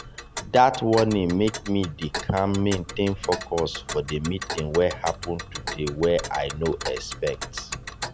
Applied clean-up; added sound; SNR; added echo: none; Tick; 10 dB; none.